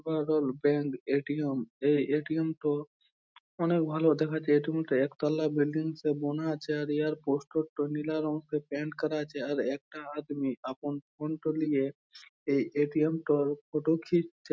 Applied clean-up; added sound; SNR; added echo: none; none; none; none.